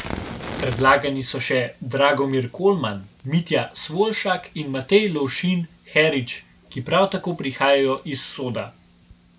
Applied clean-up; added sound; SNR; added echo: none; Fire; 18 dB; none.